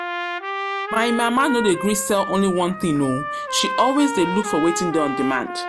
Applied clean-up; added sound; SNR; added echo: none; Trumpet; 6 dB; none.